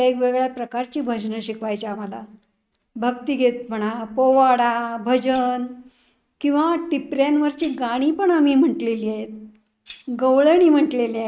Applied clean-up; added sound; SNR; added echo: neural mask model RNNoise.